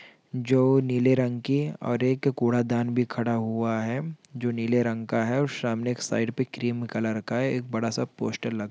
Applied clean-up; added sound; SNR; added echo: none; none; none; none.